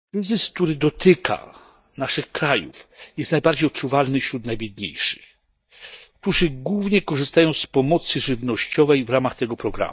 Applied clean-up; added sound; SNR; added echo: neural mask model DeepFilterNet 3.